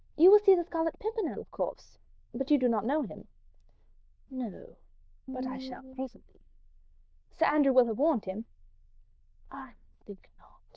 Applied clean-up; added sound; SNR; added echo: neural diffusion model UNIVERSE++.